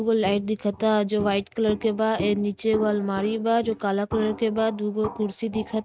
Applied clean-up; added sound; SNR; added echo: neural mask model RNNoise.